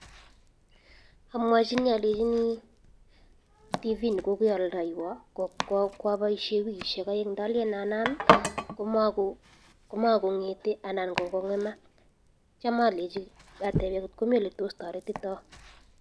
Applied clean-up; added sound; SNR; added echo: none; Domestic sounds, home sounds; 7 dB; none.